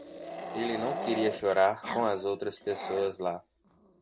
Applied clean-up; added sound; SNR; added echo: none; Growling; 8 dB; none.